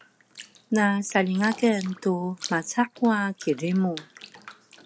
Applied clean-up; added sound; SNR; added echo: none; Bathtub (filling or washing); 19 dB; none.